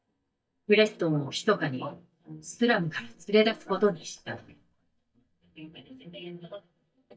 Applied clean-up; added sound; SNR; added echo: neural mask model DeepFilterNet 3.